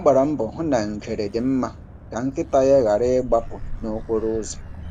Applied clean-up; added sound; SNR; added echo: none; Motor vehicle (road); 13 dB; none.